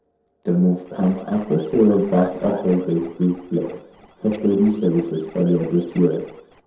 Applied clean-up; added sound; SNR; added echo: neural separator model SepFormer DNS4.